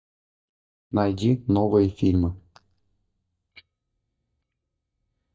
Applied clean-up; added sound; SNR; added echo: neural mask model DeepFilterNet 3.